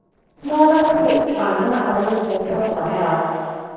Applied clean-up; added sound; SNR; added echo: neural separator model SepFormer DNS4.